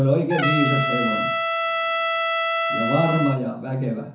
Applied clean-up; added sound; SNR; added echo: none; Trumpet; 0 dB; reverberation time 0.7 s.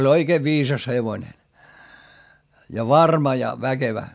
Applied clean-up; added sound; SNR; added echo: none; none; none; none.